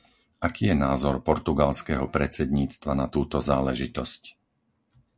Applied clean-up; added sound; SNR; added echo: none; none; none; none.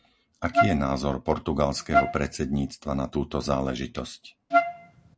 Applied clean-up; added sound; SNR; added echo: none; Wind instrument, woodwind instrument; -3 dB; none.